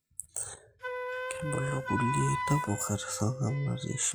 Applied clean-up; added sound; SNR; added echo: classical method log-MMSE.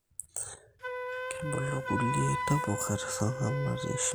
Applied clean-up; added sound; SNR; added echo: none; Wind instrument, woodwind instrument; 3 dB; none.